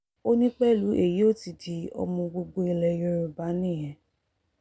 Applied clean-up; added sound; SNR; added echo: none; none; none; none.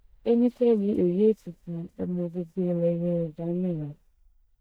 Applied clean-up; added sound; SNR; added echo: neural mask model DeepFilterNet 3.